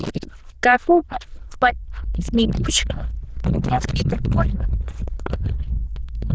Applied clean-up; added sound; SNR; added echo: neural diffusion model UNIVERSE++.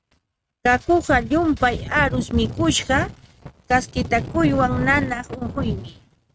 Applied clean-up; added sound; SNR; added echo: neural mask model RNNoise.